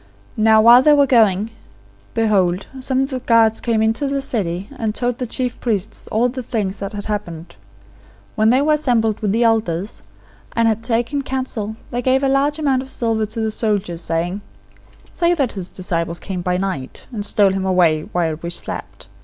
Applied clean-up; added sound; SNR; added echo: none; none; none; none.